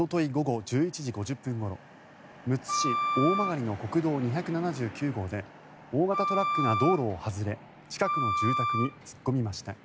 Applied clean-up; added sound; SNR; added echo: none; Wind instrument, woodwind instrument; 1 dB; none.